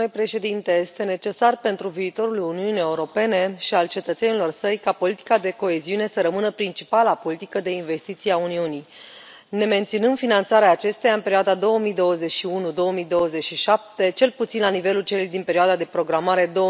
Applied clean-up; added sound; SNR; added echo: none; none; none; none.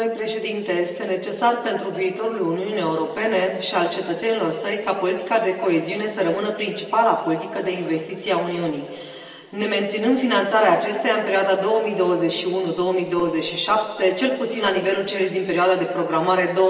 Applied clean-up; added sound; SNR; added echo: none; none; none; reverberation time 2.3 s.